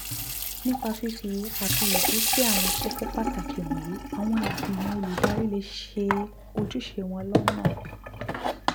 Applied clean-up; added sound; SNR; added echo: none; Sink (filling or washing) / Water tap, faucet; -2 dB; none.